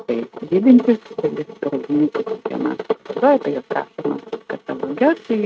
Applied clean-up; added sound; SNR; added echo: neural mask model RNNoise.